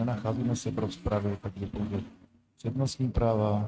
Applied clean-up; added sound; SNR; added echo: neural mask model RNNoise.